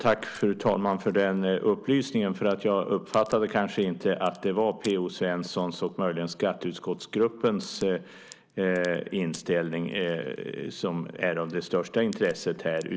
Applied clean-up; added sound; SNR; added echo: neural separator model SepFormer DNS4.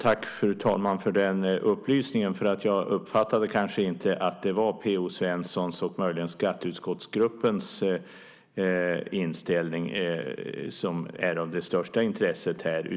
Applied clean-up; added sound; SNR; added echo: none; none; none; none.